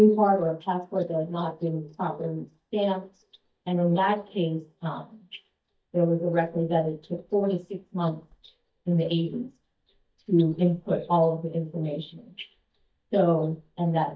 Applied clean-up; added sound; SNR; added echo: neural mask model DeepFilterNet 3.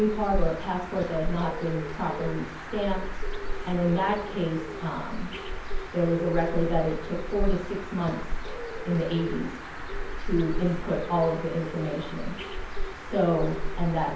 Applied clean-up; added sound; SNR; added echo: none; Bird; 2 dB; reverberation time 0.5 s.